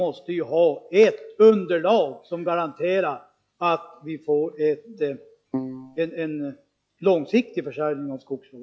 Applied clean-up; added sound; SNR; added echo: classical method log-MMSE.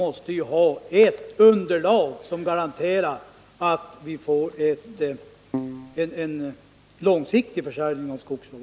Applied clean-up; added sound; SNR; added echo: none; Keyboard (musical); 8 dB; none.